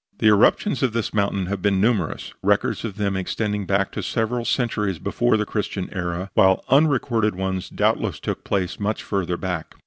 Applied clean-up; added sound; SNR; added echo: none; none; none; none.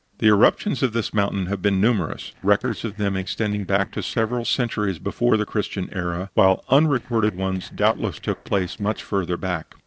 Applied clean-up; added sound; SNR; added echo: neural separator model SepFormer DNS4.